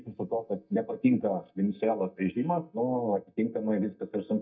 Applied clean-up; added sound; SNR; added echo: neural mask model DeepFilterNet 3.